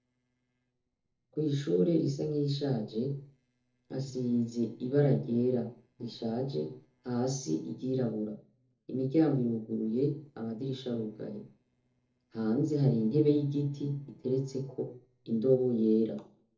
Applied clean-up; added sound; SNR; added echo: neural separator model SepFormer DNS4.